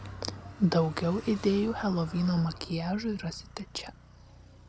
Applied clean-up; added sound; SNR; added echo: none; Car; 15 dB; none.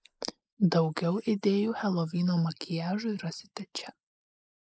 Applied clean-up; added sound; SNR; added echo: neural mask model Resemble Enhance denoiser.